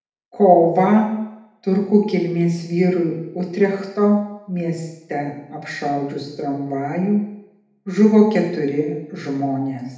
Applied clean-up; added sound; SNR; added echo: none; none; none; reverberation time 0.8 s.